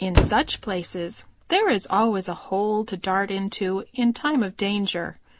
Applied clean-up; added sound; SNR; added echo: none; Slam; 2 dB; none.